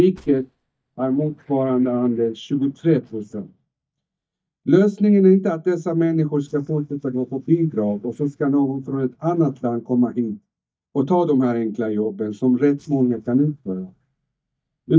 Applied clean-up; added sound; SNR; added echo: neural mask model DeepFilterNet 3.